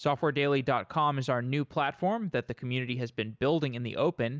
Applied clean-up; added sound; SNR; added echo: none; none; none; none.